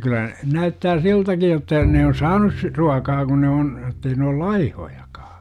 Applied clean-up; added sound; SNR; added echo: none; Bowed string instrument; 9 dB; none.